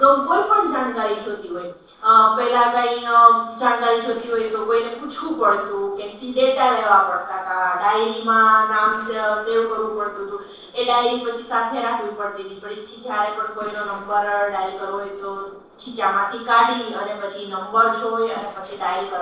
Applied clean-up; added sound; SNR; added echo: neural separator model SepFormer DNS4.